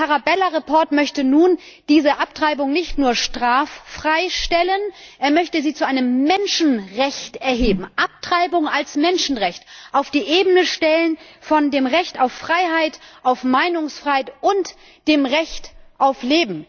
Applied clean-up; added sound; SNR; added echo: neural mask model DeepFilterNet 3.